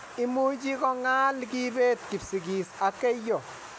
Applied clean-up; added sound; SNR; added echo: none; none; none; none.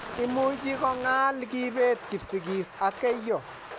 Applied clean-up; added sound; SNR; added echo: none; Fire + Walk, footsteps; 14 dB; none.